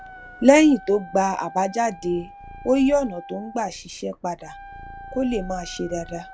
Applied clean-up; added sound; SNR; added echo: none; Wind instrument, woodwind instrument + Purr; 17 dB; none.